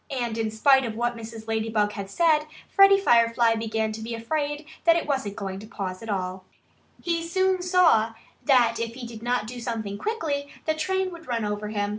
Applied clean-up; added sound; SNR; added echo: none; none; none; none.